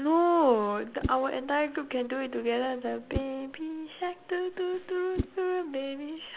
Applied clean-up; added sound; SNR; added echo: none; Whoosh, swoosh, swish; 13 dB; none.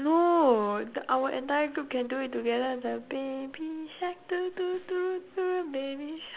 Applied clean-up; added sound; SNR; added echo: none; none; none; none.